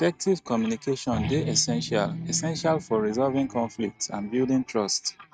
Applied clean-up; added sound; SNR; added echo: neural mask model RNNoise.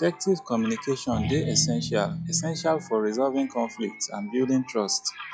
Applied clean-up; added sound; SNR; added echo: classical method log-MMSE.